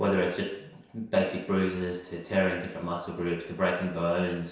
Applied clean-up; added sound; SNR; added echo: none; none; none; reverberation time 0.7 s.